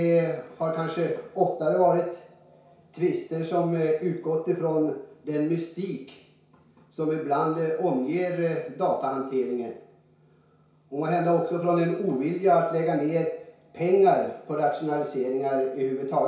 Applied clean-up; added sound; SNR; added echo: none; none; none; reverberation time 0.6 s.